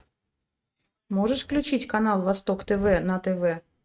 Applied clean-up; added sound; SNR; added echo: neural mask model RNNoise.